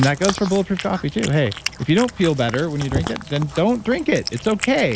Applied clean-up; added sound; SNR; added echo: none; Cat; 10 dB; none.